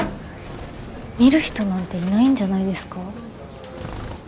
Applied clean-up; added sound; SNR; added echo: none; Bird; 13 dB; none.